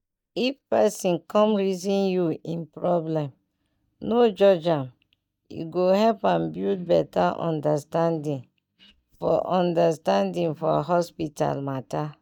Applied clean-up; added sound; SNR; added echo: neural mask model DeepFilterNet 3.